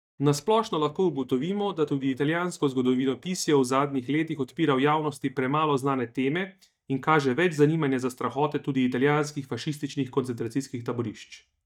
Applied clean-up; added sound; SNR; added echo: neural mask model DeepFilterNet 3.